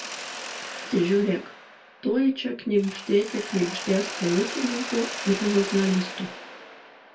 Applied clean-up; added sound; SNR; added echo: none; Mechanisms; 10 dB; reverberation time 0.2 s.